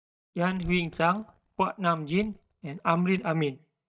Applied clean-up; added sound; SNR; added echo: neural mask model DeepFilterNet 3.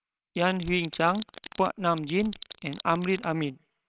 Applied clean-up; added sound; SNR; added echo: neural separator model SepFormer WHAMR!.